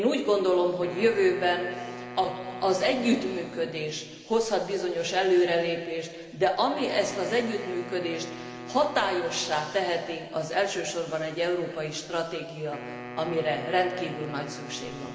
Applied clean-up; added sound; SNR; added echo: none; Wind instrument, woodwind instrument; 15 dB; reverberation time 2.1 s.